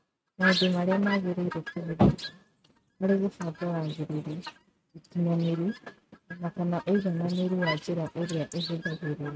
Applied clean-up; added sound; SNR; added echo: neural mask model RNNoise.